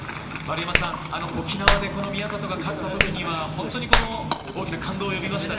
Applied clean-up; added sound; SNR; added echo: none; Clapping; -2 dB; reverberation time 2.0 s.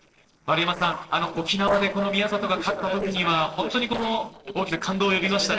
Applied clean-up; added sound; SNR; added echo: neural separator model SepFormer DNS4.